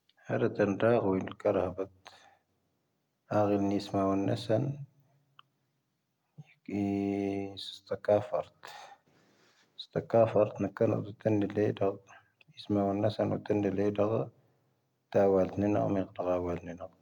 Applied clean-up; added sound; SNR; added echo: none; none; none; none.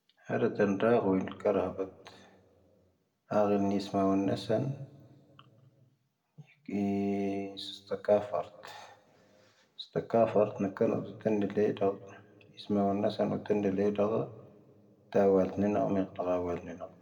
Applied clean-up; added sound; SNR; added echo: none; none; none; reverberation time 1.4 s.